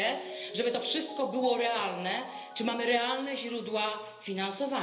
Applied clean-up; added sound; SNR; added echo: none; Mallet percussion; 14 dB; reverberation time 1.4 s.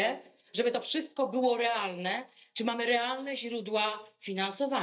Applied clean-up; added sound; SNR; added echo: neural mask model DeepFilterNet 3.